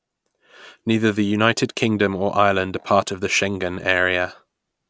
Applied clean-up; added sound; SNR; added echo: none; none; none; none.